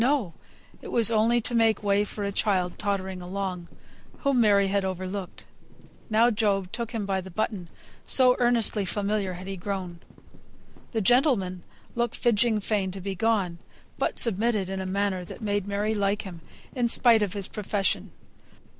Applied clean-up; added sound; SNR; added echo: none; Livestock, farm animals, working animals; 14 dB; none.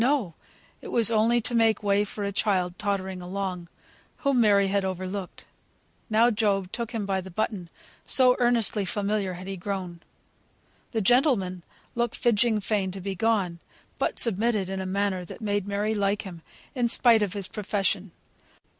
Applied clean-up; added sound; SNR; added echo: none; none; none; none.